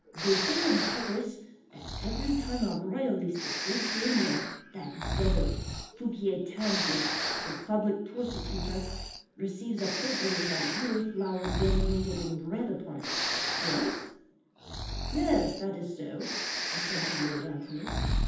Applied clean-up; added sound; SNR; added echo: none; Breathing; 1 dB; reverberation time 0.8 s.